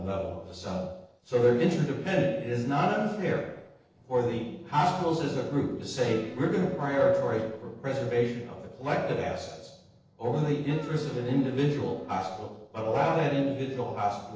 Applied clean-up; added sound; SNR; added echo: neural separator model SepFormer DNS4.